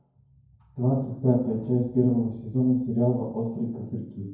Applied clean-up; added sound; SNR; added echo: none; none; none; reverberation time 0.9 s.